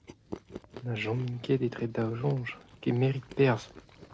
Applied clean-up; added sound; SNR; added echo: none; Chewing, mastication; 18 dB; none.